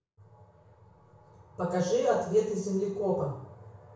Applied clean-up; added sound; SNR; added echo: none; none; none; reverberation time 0.6 s.